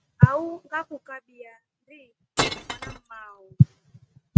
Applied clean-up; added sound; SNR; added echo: neural mask model RNNoise.